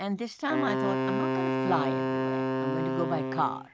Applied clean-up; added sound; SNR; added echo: none; Wind instrument, woodwind instrument; -3 dB; none.